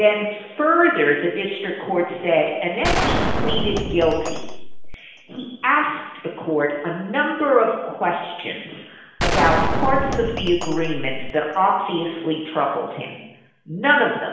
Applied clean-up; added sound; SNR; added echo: none; Gunshot, gunfire; 2 dB; reverberation time 0.9 s.